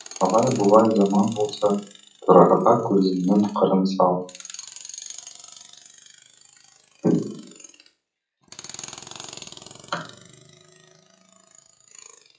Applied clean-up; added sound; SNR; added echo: classical method WPE with log-MMSE.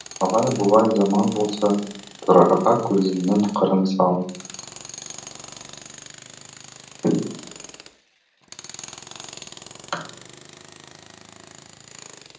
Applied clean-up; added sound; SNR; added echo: none; Tools; 18 dB; reverberation time 0.6 s.